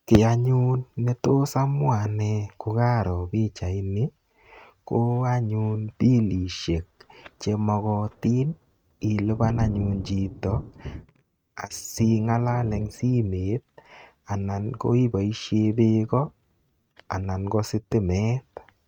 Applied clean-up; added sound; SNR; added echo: neural mask model RNNoise.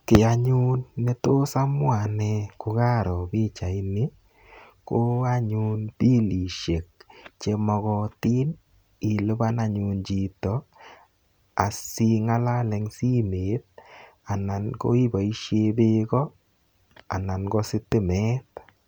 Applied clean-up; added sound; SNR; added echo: none; none; none; none.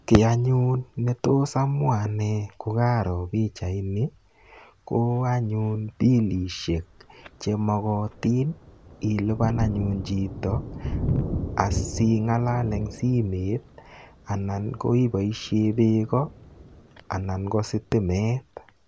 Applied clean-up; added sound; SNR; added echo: none; Thunder; 11 dB; none.